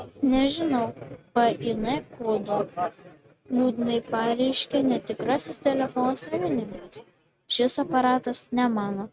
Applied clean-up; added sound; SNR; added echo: neural mask model RNNoise.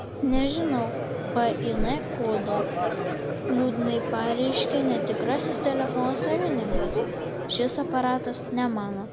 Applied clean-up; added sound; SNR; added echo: none; Whoosh, swoosh, swish + Crowd; 1 dB; none.